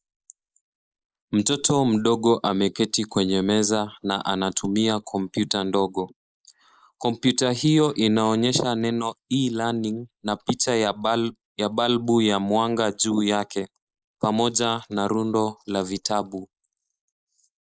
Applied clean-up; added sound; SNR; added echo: neural mask model Resemble Enhance denoiser.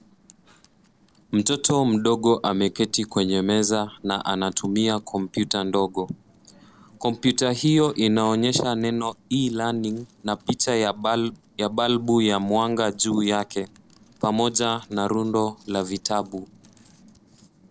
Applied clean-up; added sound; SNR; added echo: neural separator model SepFormer DNS4.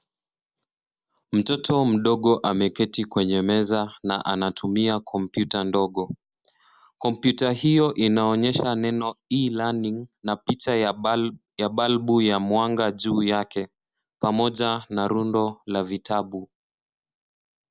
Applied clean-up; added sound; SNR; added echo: none; none; none; none.